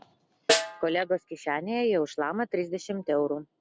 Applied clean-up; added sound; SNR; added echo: none; Snare drum; 3 dB; none.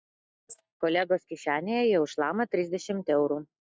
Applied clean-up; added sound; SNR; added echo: neural mask model DeepFilterNet 3.